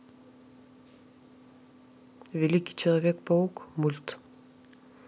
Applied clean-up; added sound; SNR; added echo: none; none; none; none.